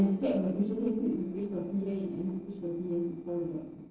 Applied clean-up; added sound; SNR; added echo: neural separator model SepFormer DNS4.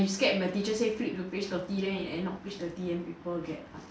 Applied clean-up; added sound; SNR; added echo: none; none; none; none.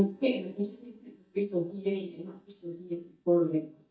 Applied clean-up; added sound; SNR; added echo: neural mask model DeepFilterNet 3.